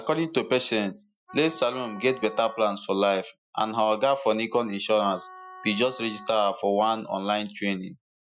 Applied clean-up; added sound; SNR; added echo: classical method Wiener filter.